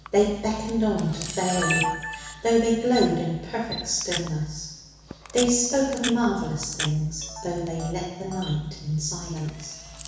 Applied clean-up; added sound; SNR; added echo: none; Camera; 10 dB; reverberation time 1.1 s.